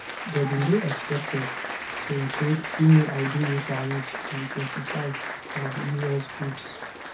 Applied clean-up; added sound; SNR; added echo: none; Applause; 7 dB; reverberation time 0.3 s.